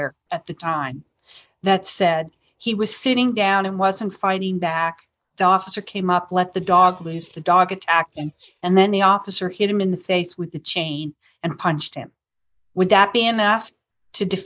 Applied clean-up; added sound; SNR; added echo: neural mask model DeepFilterNet 3.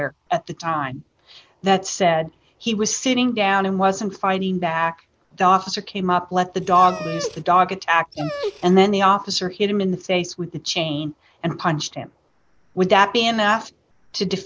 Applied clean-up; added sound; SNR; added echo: none; Dog; 11 dB; none.